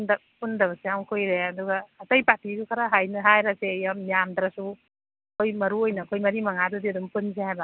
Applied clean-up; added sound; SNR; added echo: none; none; none; none.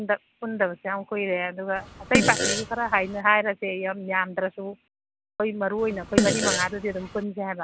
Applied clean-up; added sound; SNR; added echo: none; Fart; 0 dB; none.